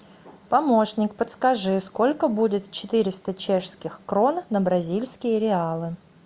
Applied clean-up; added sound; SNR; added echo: none; none; none; none.